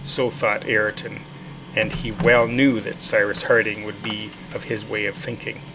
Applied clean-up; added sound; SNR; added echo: none; Printer; 12 dB; none.